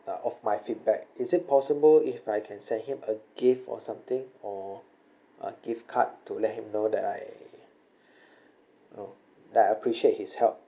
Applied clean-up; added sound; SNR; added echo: none; none; none; none.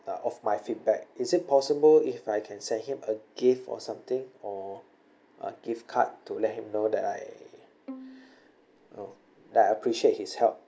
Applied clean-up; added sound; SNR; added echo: none; Bowed string instrument; 20 dB; none.